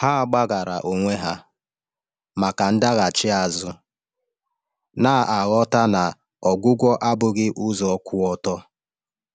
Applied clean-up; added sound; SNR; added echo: none; none; none; none.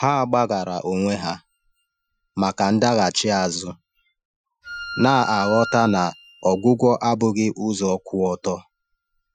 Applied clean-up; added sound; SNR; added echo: classical method Wiener filter.